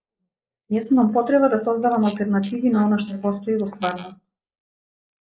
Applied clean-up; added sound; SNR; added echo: neural mask model Resemble Enhance denoiser.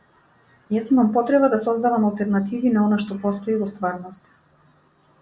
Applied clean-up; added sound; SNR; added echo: none; none; none; none.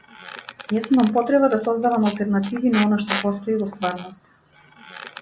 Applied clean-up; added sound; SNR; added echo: none; Squeak; 14 dB; none.